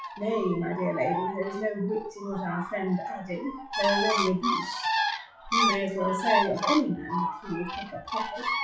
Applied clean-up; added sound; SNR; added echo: classical method WPE with log-MMSE.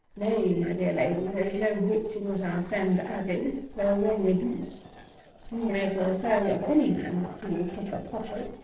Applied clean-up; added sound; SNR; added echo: neural separator model SepFormer DNS4.